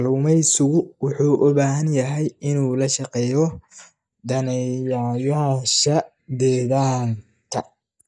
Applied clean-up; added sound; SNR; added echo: neural mask model DeepFilterNet 3.